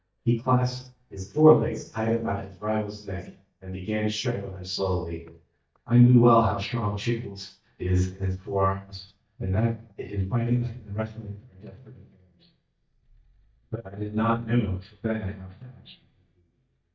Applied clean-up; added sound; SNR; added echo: neural mask model DeepFilterNet 3.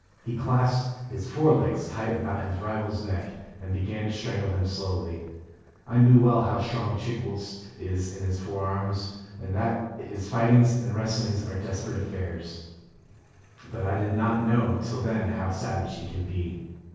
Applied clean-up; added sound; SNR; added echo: neural separator model SepFormer DNS4.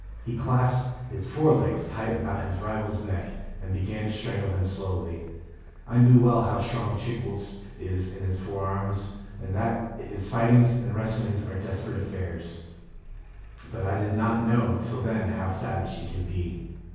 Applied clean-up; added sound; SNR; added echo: none; Car; 16 dB; reverberation time 1.3 s.